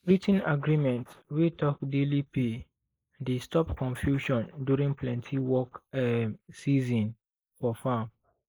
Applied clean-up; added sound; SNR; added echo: neural mask model Resemble Enhance denoiser.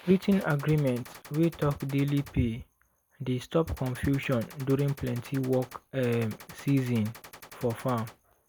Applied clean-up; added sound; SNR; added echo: none; Gunshot, gunfire; 20 dB; none.